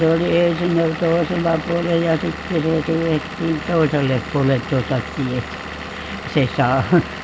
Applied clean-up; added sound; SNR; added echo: none; Engine / Vehicle; 10 dB; none.